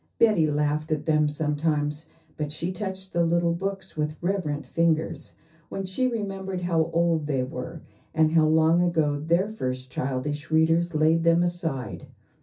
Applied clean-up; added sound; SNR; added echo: none; none; none; reverberation time 0.3 s.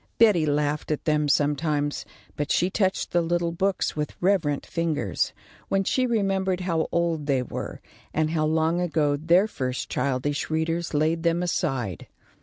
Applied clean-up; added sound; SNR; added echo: none; none; none; none.